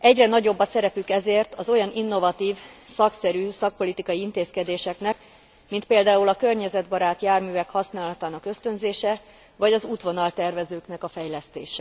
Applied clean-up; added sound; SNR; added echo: none; none; none; none.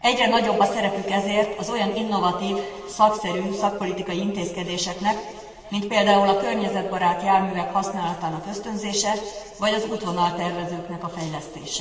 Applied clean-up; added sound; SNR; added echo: none; none; none; reverberation time 2.5 s.